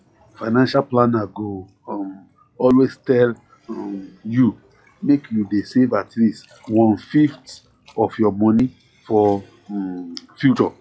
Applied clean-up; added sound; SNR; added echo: classical method log-MMSE.